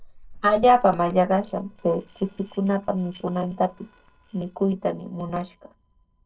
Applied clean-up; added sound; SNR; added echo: neural separator model SepFormer DNS4.